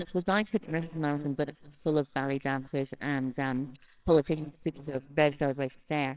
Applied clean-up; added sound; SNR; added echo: neural separator model SepFormer WHAMR!.